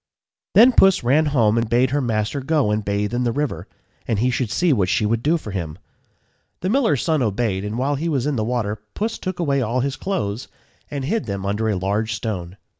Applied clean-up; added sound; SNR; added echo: none; none; none; none.